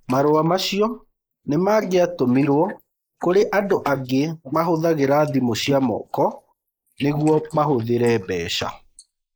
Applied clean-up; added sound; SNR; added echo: neural mask model Resemble Enhance denoiser.